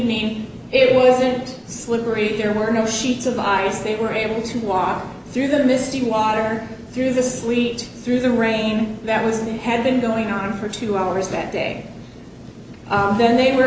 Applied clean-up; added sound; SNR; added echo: none; none; none; none.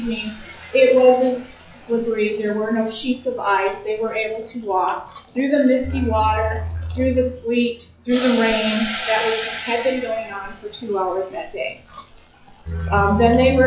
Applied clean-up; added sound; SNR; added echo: classical method log-MMSE.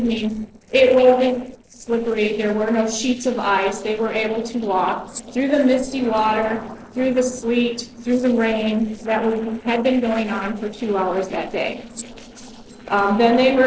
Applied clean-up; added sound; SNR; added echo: neural separator model SepFormer DNS4.